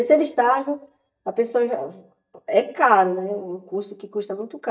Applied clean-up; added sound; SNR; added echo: neural mask model DeepFilterNet 3.